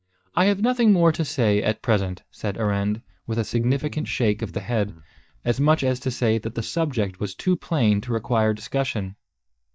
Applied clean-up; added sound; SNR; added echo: neural mask model DeepFilterNet 3.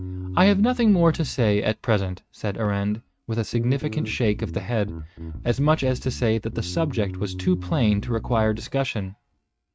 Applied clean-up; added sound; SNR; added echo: neural mask model RNNoise.